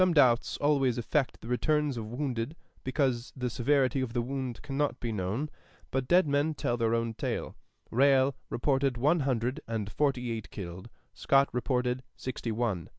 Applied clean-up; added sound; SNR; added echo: none; none; none; none.